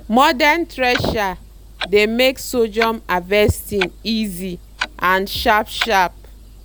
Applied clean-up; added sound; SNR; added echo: none; Bass drum + Clock; 13 dB; none.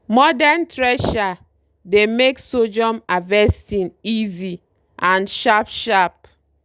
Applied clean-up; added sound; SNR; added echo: none; none; none; none.